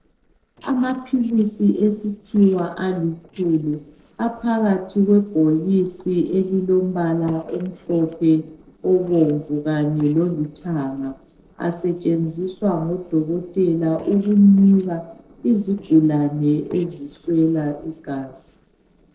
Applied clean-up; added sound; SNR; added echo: neural separator model SepFormer DNS4.